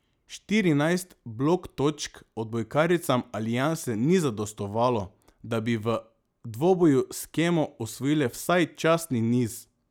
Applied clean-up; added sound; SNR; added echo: none; none; none; none.